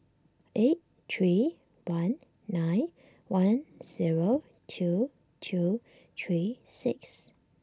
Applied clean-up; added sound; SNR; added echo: none; none; none; none.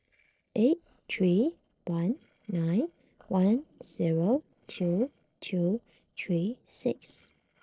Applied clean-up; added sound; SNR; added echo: neural separator model SepFormer DNS4.